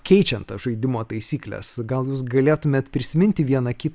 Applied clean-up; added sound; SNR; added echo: none; none; none; none.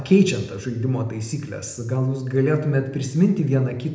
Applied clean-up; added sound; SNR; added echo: none; none; none; reverberation time 0.7 s.